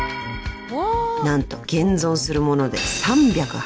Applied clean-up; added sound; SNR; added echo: none; none; none; none.